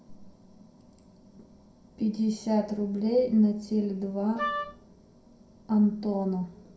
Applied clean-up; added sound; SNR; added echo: none; Wind instrument, woodwind instrument; 4 dB; reverberation time 0.5 s.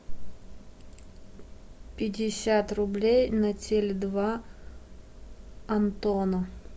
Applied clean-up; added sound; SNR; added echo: none; none; none; none.